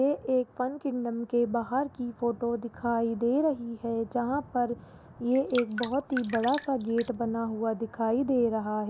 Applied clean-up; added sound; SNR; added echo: none; Drip; 11 dB; none.